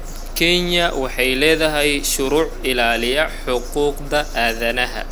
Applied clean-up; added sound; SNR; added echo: none; Bus; 9 dB; none.